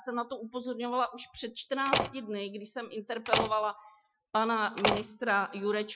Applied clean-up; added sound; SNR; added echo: classical method Wiener filter.